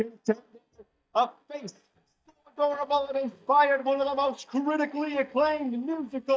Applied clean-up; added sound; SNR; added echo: neural mask model DeepFilterNet 3.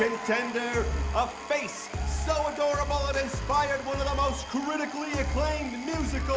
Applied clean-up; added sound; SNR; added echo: none; Power tool; 19 dB; none.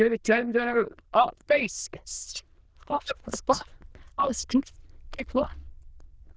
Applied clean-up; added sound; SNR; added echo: neural diffusion model UNIVERSE++.